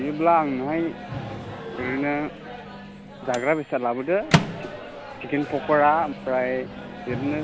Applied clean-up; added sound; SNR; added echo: none; Microwave oven; 6 dB; none.